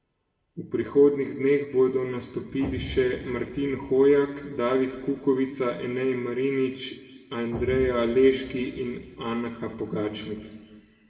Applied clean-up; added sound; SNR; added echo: none; Explosion; 16 dB; reverberation time 1.6 s.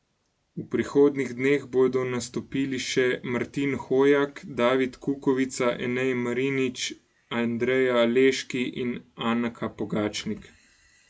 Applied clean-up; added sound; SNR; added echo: none; none; none; none.